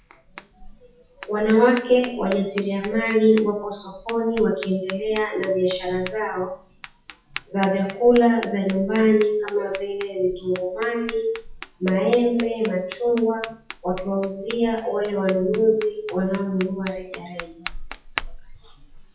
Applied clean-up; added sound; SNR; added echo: classical method WPE with log-MMSE.